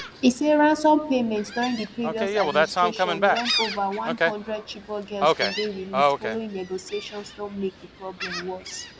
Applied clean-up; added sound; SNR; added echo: none; Gull, seagull; 1 dB; none.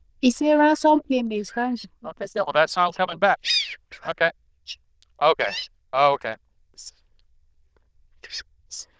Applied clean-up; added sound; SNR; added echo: neural diffusion model UNIVERSE++.